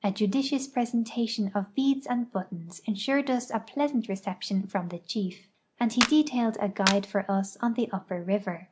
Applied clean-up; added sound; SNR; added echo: none; Clapping; 5 dB; none.